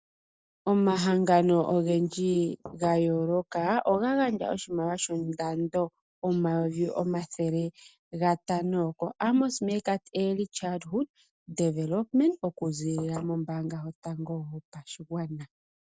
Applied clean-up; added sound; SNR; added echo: neural separator model SepFormer DNS4.